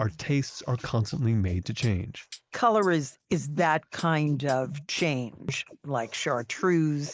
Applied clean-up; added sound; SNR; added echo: neural mask model Resemble Enhance denoiser.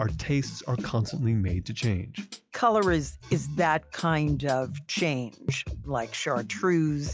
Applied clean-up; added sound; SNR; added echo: classical method log-MMSE.